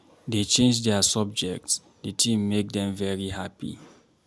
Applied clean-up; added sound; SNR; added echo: none; none; none; none.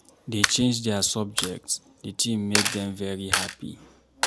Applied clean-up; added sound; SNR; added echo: none; Coin (dropping); 1 dB; none.